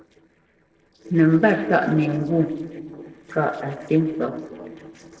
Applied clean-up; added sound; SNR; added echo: neural separator model SepFormer DNS4.